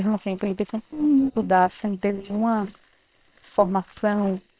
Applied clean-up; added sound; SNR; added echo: neural separator model SepFormer WHAM!.